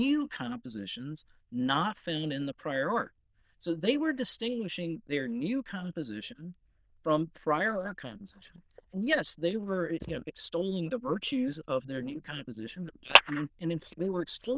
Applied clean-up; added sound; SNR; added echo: neural diffusion model UNIVERSE++.